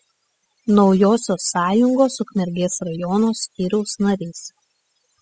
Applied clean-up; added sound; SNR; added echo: classical method spectral subtraction.